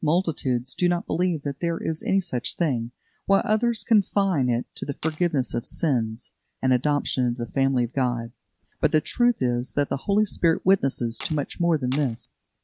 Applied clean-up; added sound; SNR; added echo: none; Tools; 19 dB; none.